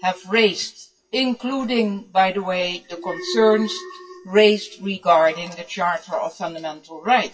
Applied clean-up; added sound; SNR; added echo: classical method WPE with log-MMSE.